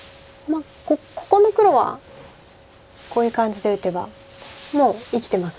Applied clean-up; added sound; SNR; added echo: none; none; none; none.